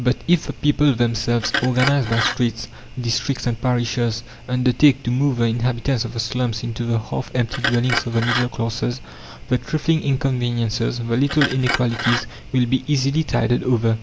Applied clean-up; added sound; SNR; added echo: none; Glass; 8 dB; none.